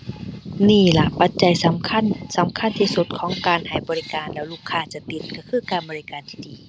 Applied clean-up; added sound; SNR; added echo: none; none; none; none.